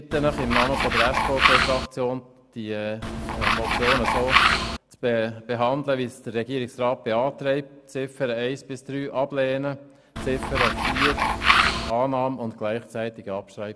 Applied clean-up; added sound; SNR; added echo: none; Tools; -4 dB; none.